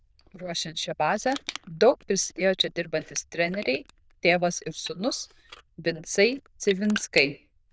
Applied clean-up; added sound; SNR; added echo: neural diffusion model UNIVERSE++.